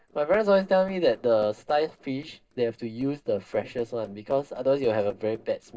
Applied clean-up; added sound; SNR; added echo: neural separator model SepFormer DNS4.